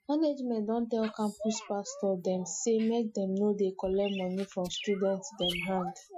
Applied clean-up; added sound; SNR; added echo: classical method Wiener filter.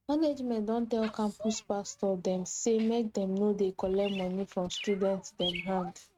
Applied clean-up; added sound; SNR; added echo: neural mask model RNNoise.